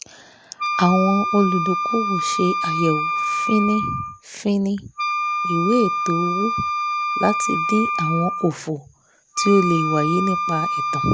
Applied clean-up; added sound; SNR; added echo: none; Wind instrument, woodwind instrument; 1 dB; none.